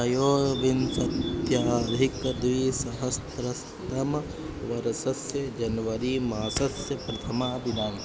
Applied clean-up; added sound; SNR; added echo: none; Bird; 16 dB; none.